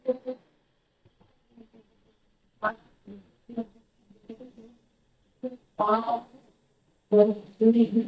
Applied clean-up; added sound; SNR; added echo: neural mask model DeepFilterNet 3.